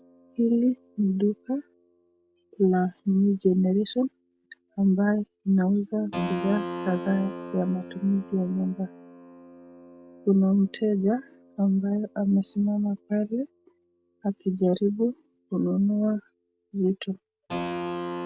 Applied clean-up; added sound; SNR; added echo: none; Keyboard (musical); 14 dB; none.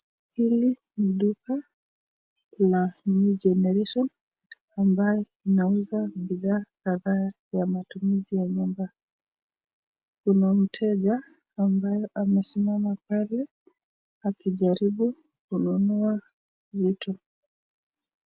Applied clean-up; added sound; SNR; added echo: none; none; none; none.